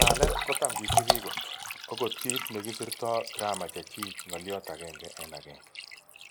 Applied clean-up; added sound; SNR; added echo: none; Liquid; -4 dB; none.